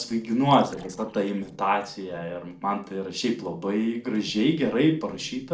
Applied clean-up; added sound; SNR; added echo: neural separator model SepFormer DNS4.